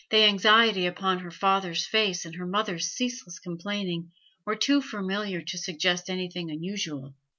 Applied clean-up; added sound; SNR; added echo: none; none; none; none.